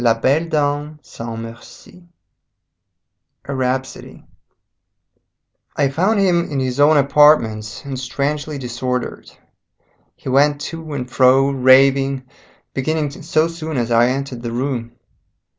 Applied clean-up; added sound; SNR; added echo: none; none; none; none.